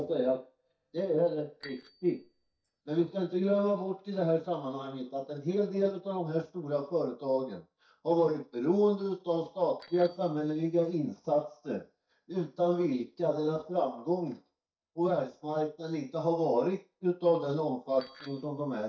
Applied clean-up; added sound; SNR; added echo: neural mask model DeepFilterNet 3.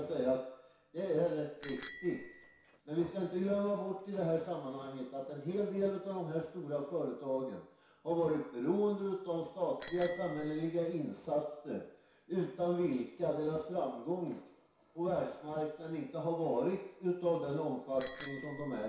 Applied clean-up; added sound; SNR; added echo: none; Bicycle bell; -4 dB; reverberation time 0.6 s.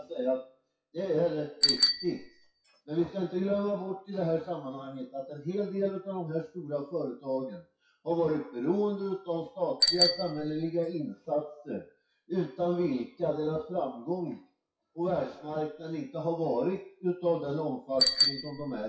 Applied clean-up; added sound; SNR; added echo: classical method WPE with log-MMSE.